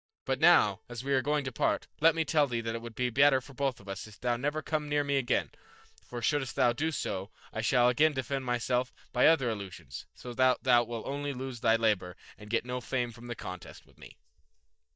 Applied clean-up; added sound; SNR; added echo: neural mask model DeepFilterNet 3.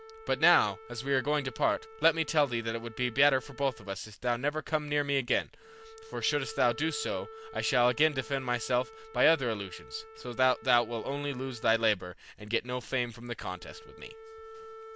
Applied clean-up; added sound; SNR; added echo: none; Wind instrument, woodwind instrument; 19 dB; none.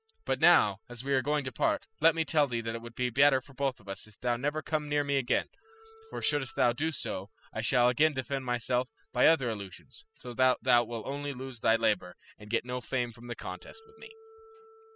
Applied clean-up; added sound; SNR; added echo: classical method spectral subtraction.